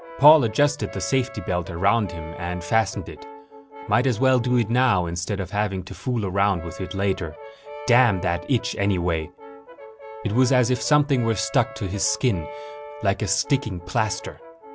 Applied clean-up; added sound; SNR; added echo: none; Brass instrument; 16 dB; none.